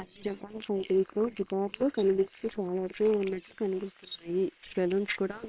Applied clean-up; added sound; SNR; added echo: neural separator model SepFormer WHAM!.